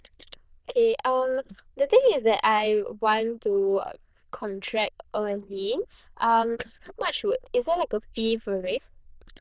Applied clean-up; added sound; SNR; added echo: neural diffusion model UNIVERSE++.